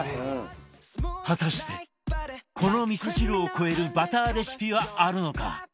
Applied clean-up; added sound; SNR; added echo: none; none; none; none.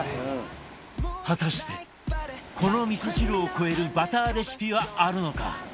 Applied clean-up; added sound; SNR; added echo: none; Ocean; 17 dB; none.